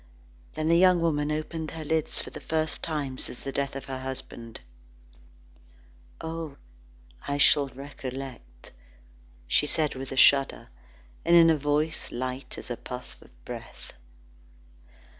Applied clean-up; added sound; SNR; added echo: none; none; none; none.